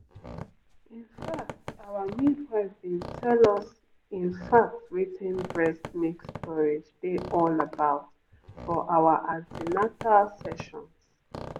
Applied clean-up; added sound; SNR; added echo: none; Squeak; 15 dB; none.